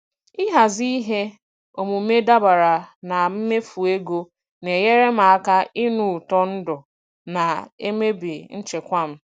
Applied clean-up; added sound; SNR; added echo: none; none; none; none.